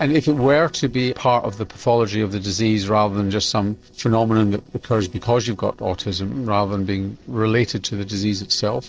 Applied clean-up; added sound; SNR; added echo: neural separator model SepFormer DNS4.